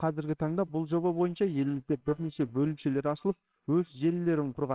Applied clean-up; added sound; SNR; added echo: neural separator model SepFormer WHAMR!.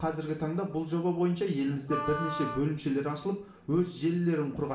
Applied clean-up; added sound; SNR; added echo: none; Wind instrument, woodwind instrument; 7 dB; reverberation time 0.5 s.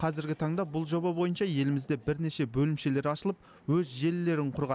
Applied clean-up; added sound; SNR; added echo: none; none; none; none.